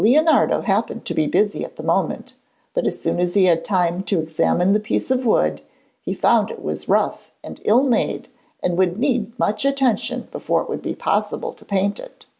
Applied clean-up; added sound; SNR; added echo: none; none; none; none.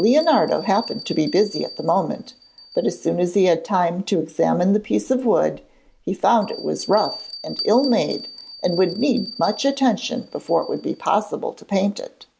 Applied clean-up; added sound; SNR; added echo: none; Bell; 17 dB; none.